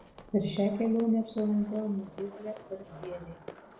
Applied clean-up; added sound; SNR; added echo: none; Skateboard + Run; 18 dB; none.